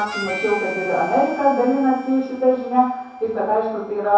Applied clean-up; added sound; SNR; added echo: none; Harmonica; 14 dB; reverberation time 0.7 s.